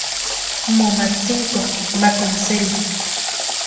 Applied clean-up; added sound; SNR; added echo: none; Water tap, faucet / Water; 1 dB; reverberation time 1.0 s.